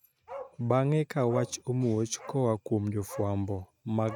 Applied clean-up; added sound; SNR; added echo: neural mask model RNNoise.